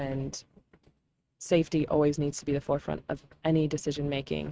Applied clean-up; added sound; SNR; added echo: neural mask model RNNoise.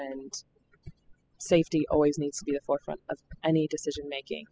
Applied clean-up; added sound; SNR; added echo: classical method spectral subtraction.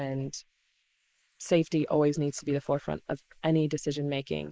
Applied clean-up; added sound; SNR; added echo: neural mask model Resemble Enhance denoiser.